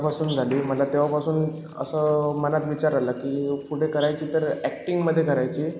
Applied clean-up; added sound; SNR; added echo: none; Insect; 19 dB; none.